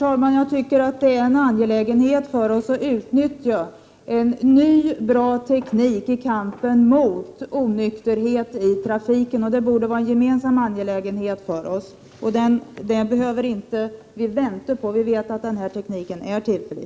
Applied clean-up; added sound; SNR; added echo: none; none; none; none.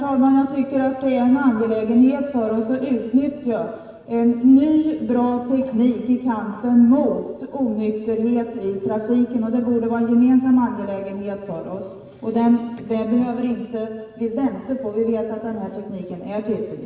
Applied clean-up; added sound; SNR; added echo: none; none; none; reverberation time 1.5 s.